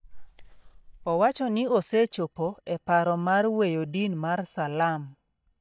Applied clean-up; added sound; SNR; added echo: neural mask model DeepFilterNet 3.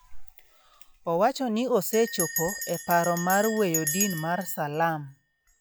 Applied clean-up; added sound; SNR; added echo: classical method log-MMSE.